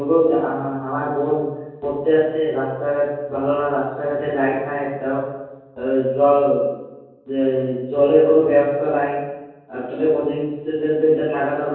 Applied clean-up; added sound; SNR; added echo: none; none; none; reverberation time 1.3 s.